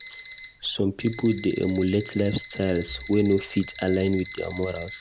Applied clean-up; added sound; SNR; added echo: none; Alarm; 0 dB; none.